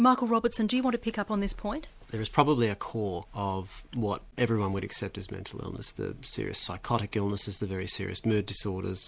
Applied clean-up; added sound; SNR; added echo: none; none; none; none.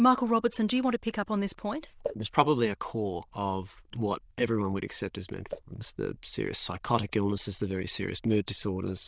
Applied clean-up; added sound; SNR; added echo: neural diffusion model UNIVERSE++.